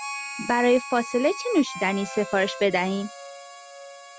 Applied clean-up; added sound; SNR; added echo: none; Harmonica; 11 dB; none.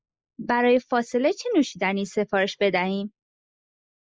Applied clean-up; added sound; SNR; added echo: neural mask model Resemble Enhance denoiser.